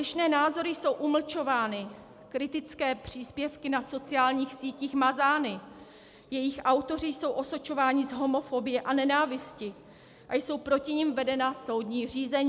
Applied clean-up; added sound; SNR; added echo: none; none; none; none.